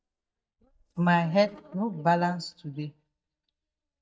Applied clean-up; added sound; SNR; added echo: neural mask model DeepFilterNet 3.